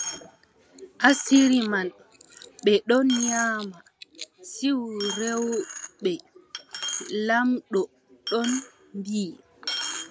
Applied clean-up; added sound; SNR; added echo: none; Coin (dropping); 11 dB; none.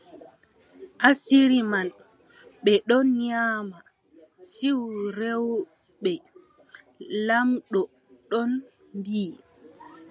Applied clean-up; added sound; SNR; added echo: none; none; none; none.